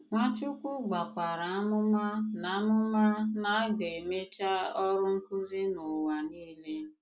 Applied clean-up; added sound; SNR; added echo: none; none; none; none.